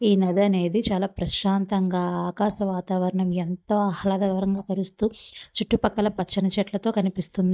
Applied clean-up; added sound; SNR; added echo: neural mask model DeepFilterNet 3.